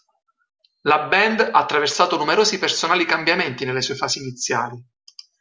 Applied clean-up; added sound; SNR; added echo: none; none; none; none.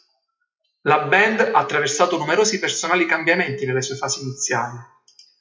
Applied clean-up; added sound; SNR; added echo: classical method WPE with log-MMSE.